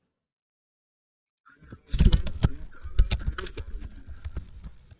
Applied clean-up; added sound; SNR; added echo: neural mask model DeepFilterNet 3.